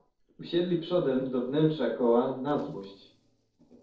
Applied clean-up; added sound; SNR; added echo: neural separator model SepFormer DNS4.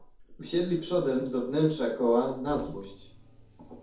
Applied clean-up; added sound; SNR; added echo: none; Car; 19 dB; reverberation time 0.6 s.